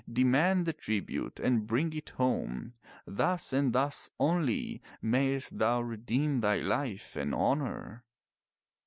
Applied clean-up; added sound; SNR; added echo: none; none; none; none.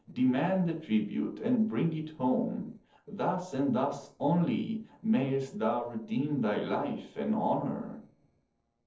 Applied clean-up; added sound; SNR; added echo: neural separator model SepFormer DNS4.